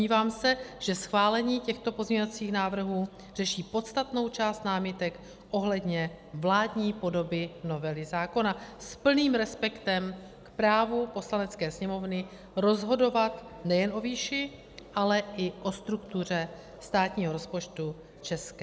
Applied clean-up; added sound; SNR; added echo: none; none; none; none.